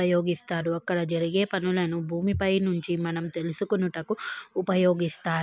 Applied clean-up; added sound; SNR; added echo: none; none; none; none.